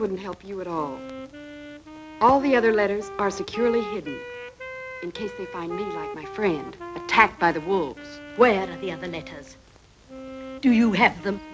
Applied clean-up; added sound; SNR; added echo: none; Wind instrument, woodwind instrument; 13 dB; none.